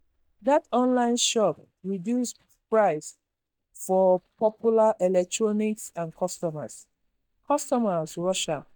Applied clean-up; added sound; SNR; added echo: neural mask model DeepFilterNet 3.